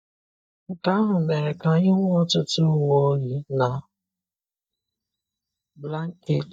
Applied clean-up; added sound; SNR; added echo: neural mask model DeepFilterNet 3.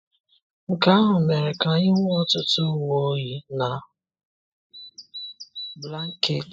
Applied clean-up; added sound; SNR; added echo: classical method spectral subtraction.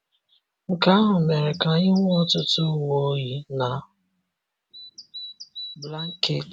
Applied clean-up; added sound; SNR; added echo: none; Bird vocalization, bird call, bird song; 15 dB; none.